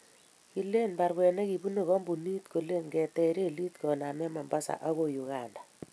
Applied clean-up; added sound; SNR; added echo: none; none; none; none.